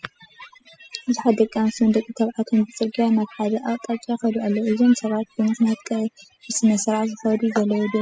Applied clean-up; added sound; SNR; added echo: classical method spectral subtraction.